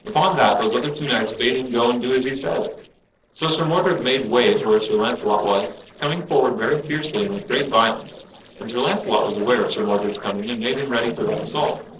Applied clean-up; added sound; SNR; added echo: neural separator model SepFormer DNS4.